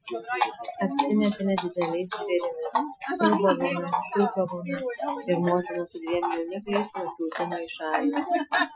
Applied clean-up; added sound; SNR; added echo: classical method Wiener filter.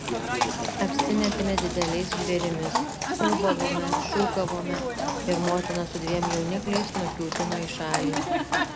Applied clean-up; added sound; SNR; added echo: none; Livestock, farm animals, working animals; -1 dB; none.